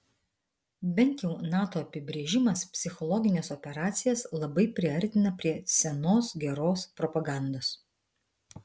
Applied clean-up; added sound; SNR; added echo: none; none; none; none.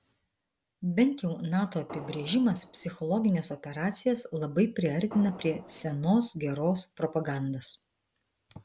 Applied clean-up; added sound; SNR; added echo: none; Fireworks; 17 dB; none.